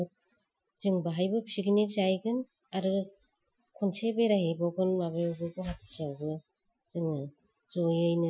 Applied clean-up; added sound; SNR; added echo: classical method Wiener filter.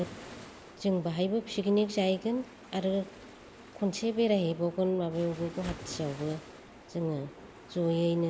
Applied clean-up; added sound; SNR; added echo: none; Waves, surf; 18 dB; none.